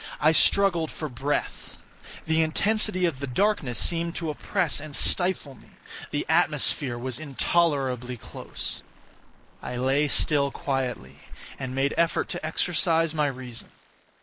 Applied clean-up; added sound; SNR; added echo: neural mask model Resemble Enhance denoiser.